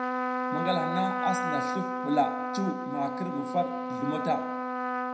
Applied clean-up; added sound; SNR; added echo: none; Trumpet; 0 dB; reverberation time 0.8 s.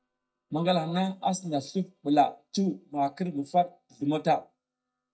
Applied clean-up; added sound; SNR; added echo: neural mask model DeepFilterNet 3.